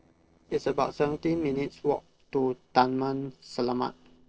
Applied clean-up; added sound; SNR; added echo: neural separator model SepFormer DNS4.